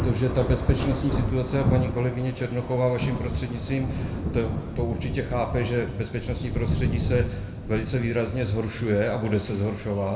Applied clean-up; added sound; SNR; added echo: none; Thunder; 3 dB; reverberation time 1.6 s.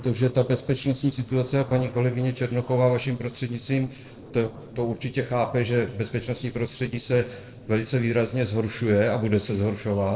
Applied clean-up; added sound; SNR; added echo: neural separator model SepFormer DNS4.